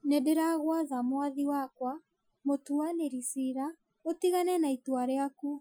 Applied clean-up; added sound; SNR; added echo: classical method Wiener filter.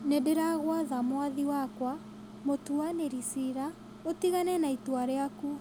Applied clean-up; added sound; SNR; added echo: none; Microwave oven; 14 dB; none.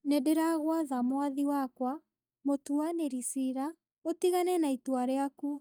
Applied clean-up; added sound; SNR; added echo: neural mask model DeepFilterNet 3.